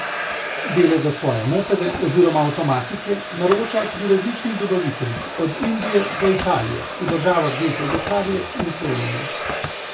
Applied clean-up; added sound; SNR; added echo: none; Domestic sounds, home sounds; 7 dB; none.